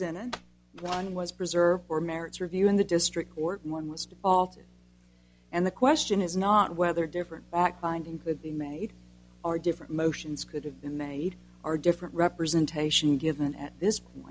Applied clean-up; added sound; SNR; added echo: none; none; none; none.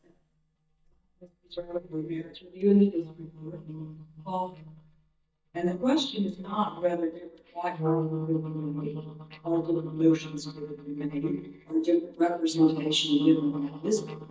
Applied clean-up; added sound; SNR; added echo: neural mask model DeepFilterNet 3.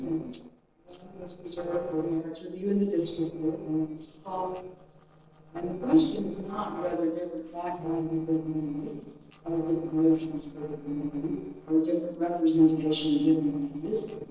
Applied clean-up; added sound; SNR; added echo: neural separator model SepFormer DNS4.